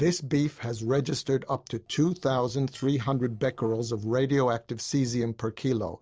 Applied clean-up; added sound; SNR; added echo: neural separator model SepFormer DNS4.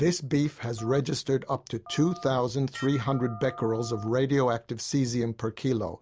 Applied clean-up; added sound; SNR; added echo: none; Dishes, pots, and pans + Telephone; 19 dB; none.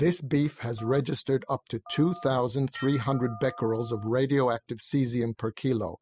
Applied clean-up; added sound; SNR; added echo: classical method spectral subtraction.